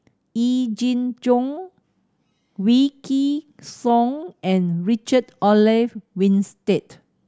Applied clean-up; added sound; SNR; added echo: none; none; none; none.